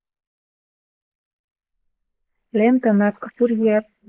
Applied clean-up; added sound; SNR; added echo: neural mask model Resemble Enhance denoiser.